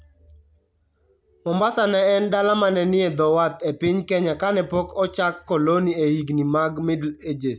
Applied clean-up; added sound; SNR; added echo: none; none; none; none.